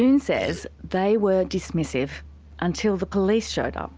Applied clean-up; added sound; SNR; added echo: none; Burping, eructation; 14 dB; none.